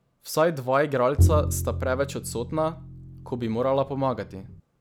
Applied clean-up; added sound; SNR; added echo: none; Bowed string instrument; 2 dB; none.